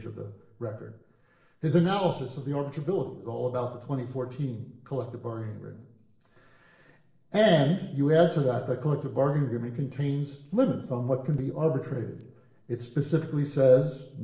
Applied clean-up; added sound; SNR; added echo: neural separator model SepFormer DNS4.